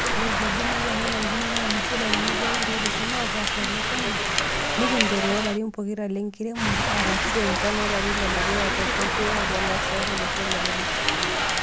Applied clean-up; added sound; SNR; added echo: none; Rain; -5 dB; none.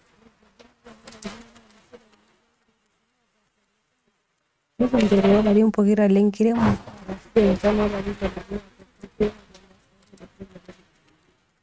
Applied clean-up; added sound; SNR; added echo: neural mask model RNNoise.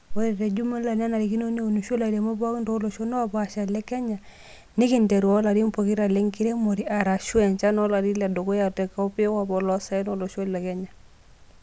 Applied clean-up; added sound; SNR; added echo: none; none; none; none.